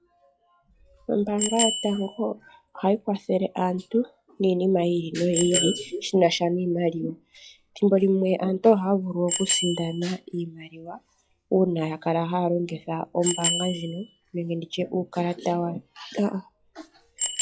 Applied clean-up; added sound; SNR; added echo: classical method log-MMSE.